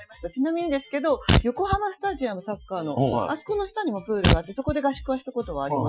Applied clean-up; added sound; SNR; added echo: classical method Wiener filter.